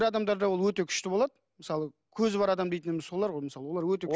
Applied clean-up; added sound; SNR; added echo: none; none; none; none.